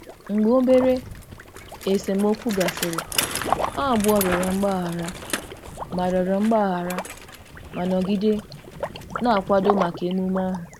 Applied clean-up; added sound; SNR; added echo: none; Liquid + Bicycle; 8 dB; none.